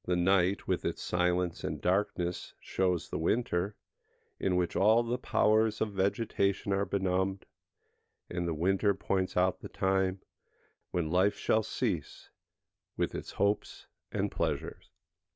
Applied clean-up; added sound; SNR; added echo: none; none; none; none.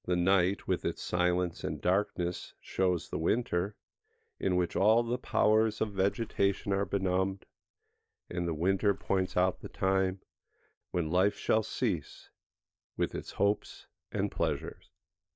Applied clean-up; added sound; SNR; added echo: neural mask model DeepFilterNet 3.